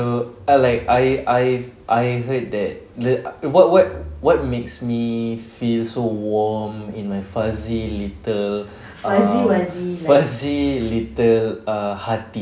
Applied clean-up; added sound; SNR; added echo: none; none; none; none.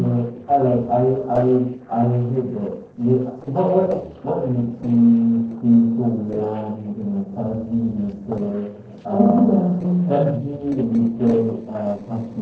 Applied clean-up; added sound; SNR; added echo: neural separator model SepFormer DNS4.